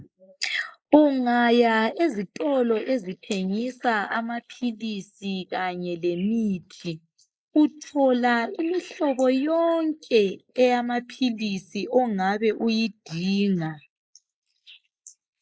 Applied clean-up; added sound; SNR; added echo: neural mask model Resemble Enhance denoiser.